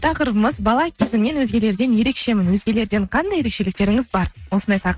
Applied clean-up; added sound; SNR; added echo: neural mask model RNNoise.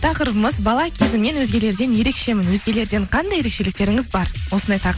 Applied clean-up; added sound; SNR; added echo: none; Snare drum; 9 dB; none.